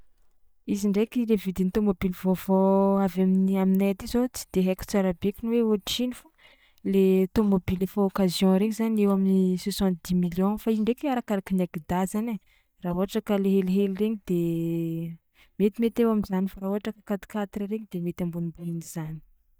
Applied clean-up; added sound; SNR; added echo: neural mask model DeepFilterNet 3.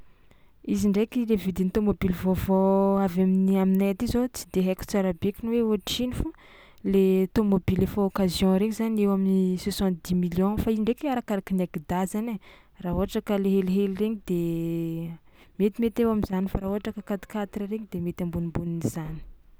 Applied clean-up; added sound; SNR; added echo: none; none; none; none.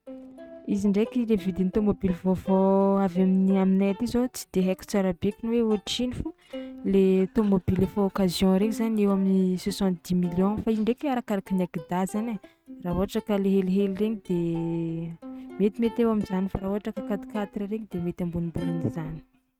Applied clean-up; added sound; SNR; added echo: neural mask model RNNoise.